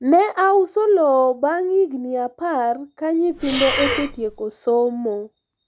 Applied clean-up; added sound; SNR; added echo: none; Breathing; 6 dB; none.